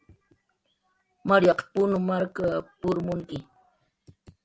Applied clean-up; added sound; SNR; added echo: none; none; none; none.